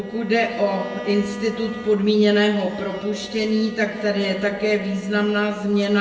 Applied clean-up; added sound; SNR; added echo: none; Bowed string instrument; 17 dB; reverberation time 1.2 s.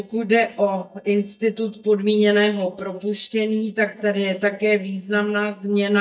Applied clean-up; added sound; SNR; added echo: neural mask model DeepFilterNet 3.